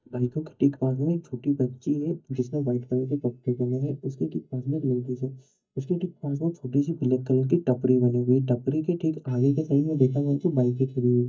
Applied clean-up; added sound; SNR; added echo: neural mask model DeepFilterNet 3.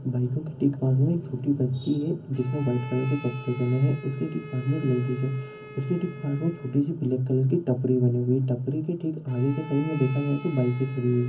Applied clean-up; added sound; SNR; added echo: none; Bowed string instrument; 19 dB; reverberation time 0.4 s.